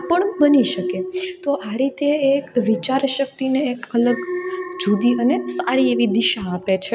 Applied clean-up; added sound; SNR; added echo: none; Alarm; 10 dB; none.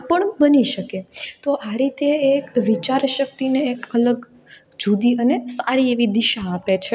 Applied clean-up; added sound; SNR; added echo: none; none; none; none.